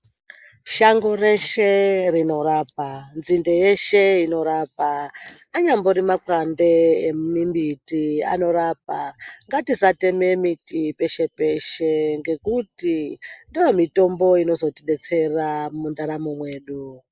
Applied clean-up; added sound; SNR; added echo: neural mask model Resemble Enhance denoiser.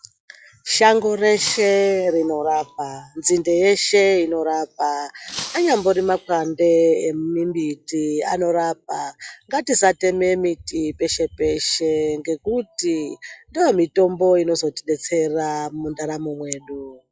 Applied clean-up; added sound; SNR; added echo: classical method log-MMSE.